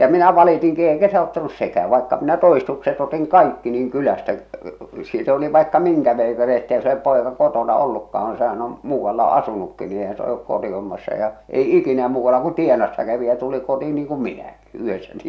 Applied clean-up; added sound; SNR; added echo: none; none; none; none.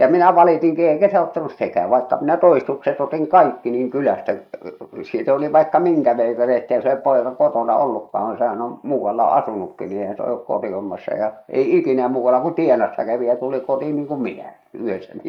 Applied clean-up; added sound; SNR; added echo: neural mask model Resemble Enhance denoiser.